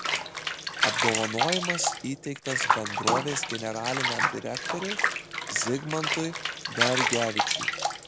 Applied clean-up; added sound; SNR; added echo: none; Bathtub (filling or washing) / Water; -3 dB; none.